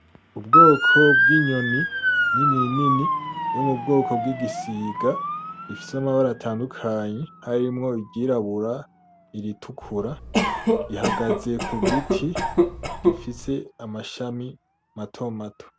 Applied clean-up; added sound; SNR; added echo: none; Motor vehicle (road) / Siren + Cough; -2 dB; none.